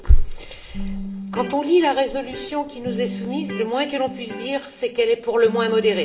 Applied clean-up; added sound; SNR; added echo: none; Electric guitar; 13 dB; reverberation time 2.0 s.